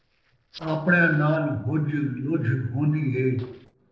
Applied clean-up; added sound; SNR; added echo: neural separator model SepFormer DNS4.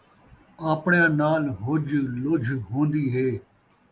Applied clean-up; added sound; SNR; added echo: none; none; none; none.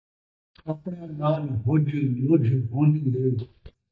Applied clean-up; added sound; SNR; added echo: neural mask model DeepFilterNet 3.